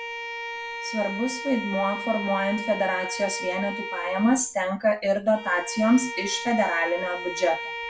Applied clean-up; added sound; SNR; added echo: none; Bowed string instrument; 8 dB; none.